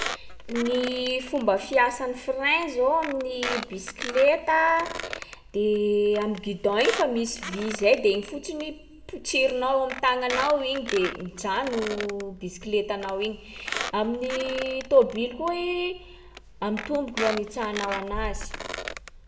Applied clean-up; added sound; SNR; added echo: none; Squeak; 12 dB; reverberation time 0.7 s.